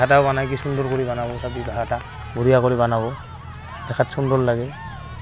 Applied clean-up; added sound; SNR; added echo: none; Cheering; 16 dB; none.